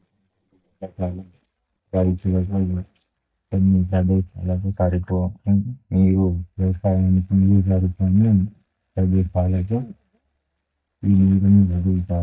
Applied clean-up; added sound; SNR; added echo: neural mask model DeepFilterNet 3.